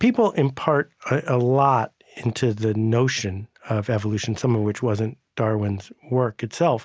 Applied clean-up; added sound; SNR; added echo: none; none; none; none.